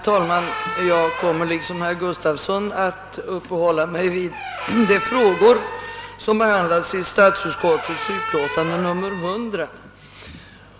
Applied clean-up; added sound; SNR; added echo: none; Squeak; 10 dB; none.